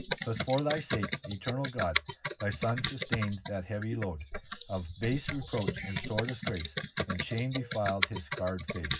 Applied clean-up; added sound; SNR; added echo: none; Computer keyboard; -1 dB; reverberation time 0.4 s.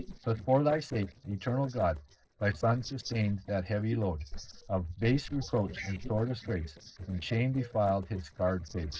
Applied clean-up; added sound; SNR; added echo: neural separator model SepFormer DNS4.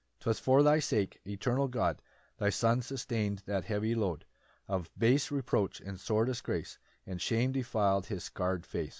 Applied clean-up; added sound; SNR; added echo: none; none; none; none.